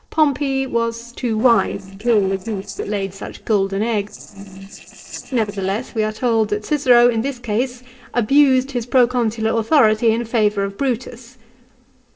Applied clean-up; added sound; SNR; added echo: neural separator model SepFormer DNS4.